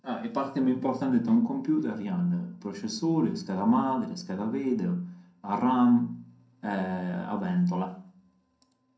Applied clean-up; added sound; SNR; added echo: none; none; none; reverberation time 0.5 s.